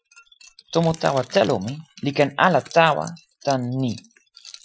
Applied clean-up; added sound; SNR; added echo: classical method Wiener filter.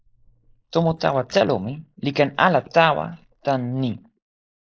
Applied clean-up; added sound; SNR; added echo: neural mask model Resemble Enhance denoiser.